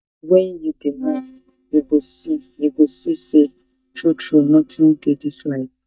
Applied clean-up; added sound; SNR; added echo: neural mask model DeepFilterNet 3.